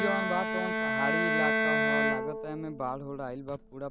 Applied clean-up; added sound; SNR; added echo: none; Bowed string instrument; -5 dB; none.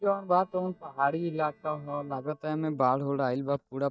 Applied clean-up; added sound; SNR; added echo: neural mask model DeepFilterNet 3.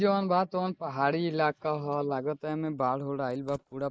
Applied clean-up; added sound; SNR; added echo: neural mask model Resemble Enhance denoiser.